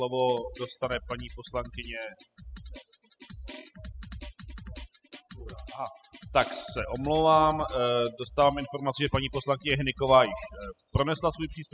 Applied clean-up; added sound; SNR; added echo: classical method spectral subtraction.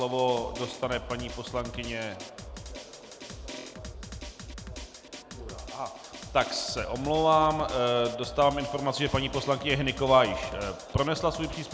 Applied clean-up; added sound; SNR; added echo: none; Drum; 13 dB; none.